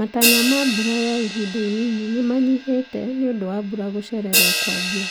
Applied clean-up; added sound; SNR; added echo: none; Crash cymbal; 2 dB; none.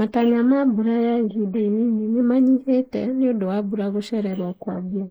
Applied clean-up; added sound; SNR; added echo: neural mask model Resemble Enhance denoiser.